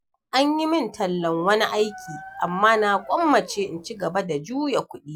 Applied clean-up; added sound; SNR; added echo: none; Dog; 18 dB; none.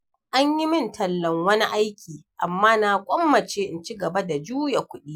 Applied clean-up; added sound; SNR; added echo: none; none; none; none.